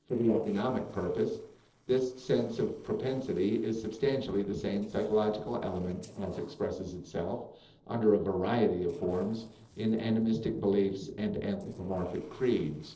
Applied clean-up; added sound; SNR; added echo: neural separator model SepFormer DNS4.